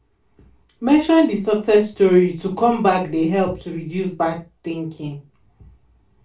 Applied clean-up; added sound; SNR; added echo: none; none; none; reverberation time 0.2 s.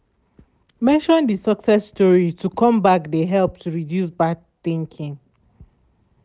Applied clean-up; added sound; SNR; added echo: none; none; none; none.